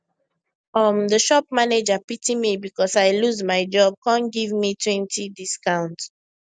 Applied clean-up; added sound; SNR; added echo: none; none; none; none.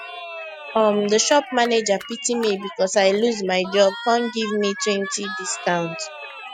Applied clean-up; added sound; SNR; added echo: classical method Wiener filter.